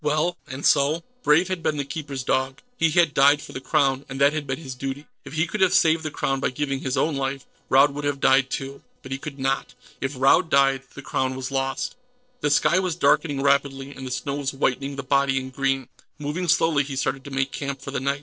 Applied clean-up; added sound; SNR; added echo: neural separator model SepFormer DNS4.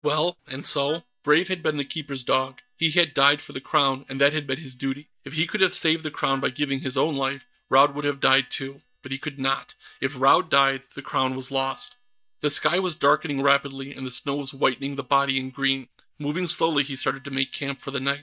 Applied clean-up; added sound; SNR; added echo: neural mask model DeepFilterNet 3.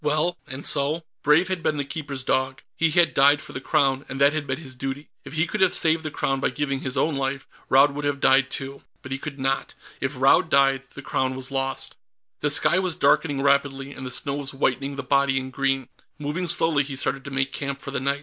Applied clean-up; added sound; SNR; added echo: none; none; none; none.